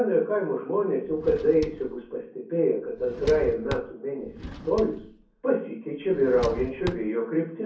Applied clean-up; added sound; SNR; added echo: none; Drawer open or close; 13 dB; reverberation time 0.6 s.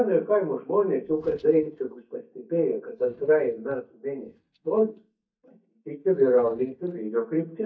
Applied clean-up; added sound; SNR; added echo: neural mask model DeepFilterNet 3.